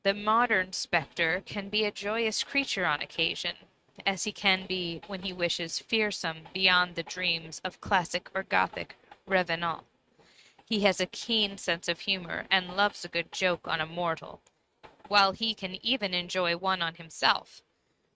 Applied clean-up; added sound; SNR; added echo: neural mask model RNNoise.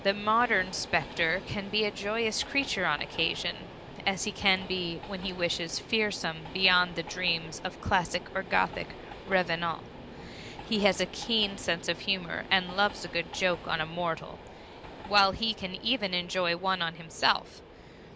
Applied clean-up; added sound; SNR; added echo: none; Train; 14 dB; none.